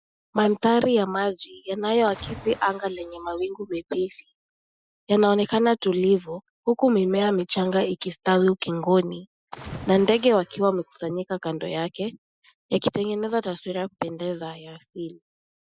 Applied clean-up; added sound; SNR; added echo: classical method Wiener filter.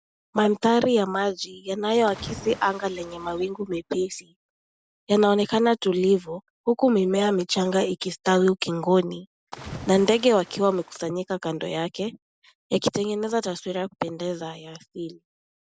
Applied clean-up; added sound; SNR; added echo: none; Splash, splatter; 17 dB; none.